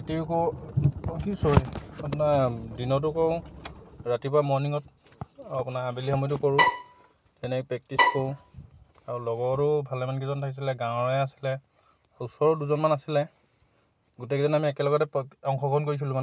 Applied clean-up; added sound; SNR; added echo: none; Bowed string instrument; -2 dB; none.